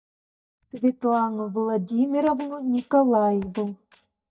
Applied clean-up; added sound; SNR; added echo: neural mask model DeepFilterNet 3.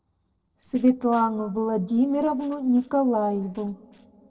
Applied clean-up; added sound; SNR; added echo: neural separator model SepFormer DNS4.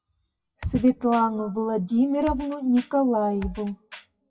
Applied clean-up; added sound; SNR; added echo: classical method WPE with log-MMSE.